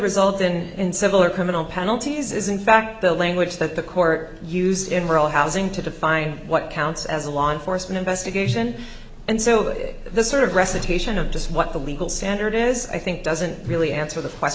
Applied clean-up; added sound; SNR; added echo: none; none; none; none.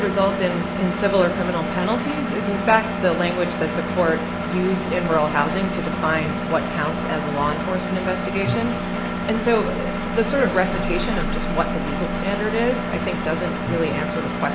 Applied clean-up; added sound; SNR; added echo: none; Engine; 2 dB; none.